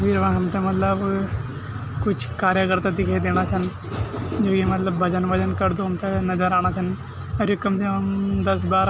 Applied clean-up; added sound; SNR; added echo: none; none; none; none.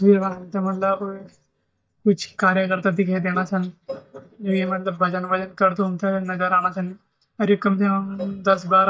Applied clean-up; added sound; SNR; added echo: neural mask model DeepFilterNet 3.